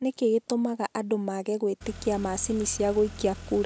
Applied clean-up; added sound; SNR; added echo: none; Car; 14 dB; none.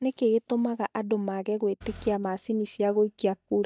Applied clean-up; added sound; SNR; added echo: neural mask model DeepFilterNet 3.